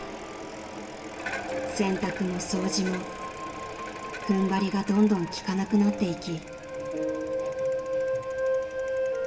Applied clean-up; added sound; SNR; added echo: none; Bicycle; 14 dB; reverberation time 0.9 s.